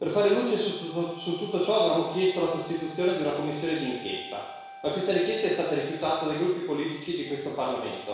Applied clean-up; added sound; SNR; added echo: none; Wind instrument, woodwind instrument; 19 dB; reverberation time 1.1 s.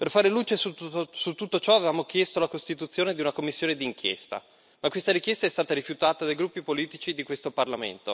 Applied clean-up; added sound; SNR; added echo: none; none; none; none.